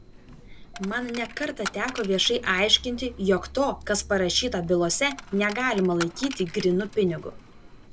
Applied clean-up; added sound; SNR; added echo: none; Coin (dropping); 15 dB; none.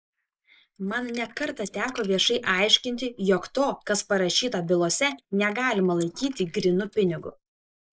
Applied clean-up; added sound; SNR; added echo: neural mask model Resemble Enhance denoiser.